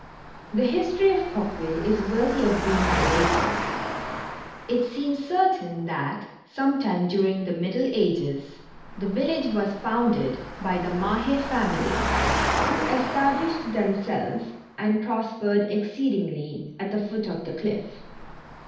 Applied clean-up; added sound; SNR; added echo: none; Engine; 6 dB; reverberation time 0.8 s.